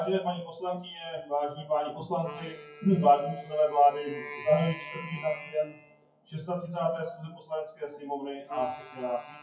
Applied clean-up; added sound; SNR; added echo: classical method WPE with log-MMSE.